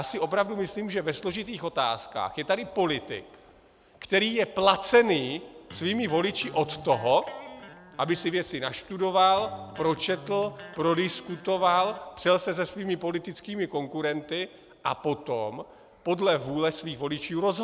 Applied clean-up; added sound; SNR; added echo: none; Electric guitar; 19 dB; none.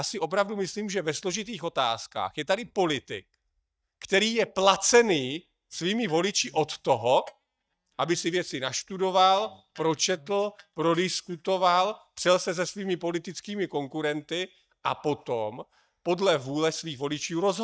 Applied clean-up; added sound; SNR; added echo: neural mask model DeepFilterNet 3.